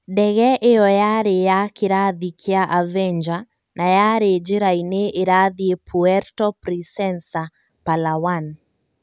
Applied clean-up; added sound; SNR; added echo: none; none; none; none.